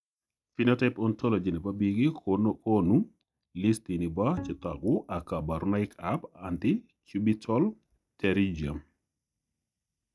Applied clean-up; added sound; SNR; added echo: neural mask model DeepFilterNet 3.